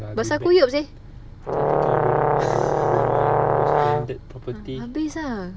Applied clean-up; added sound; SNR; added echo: none; Brass instrument; -4 dB; none.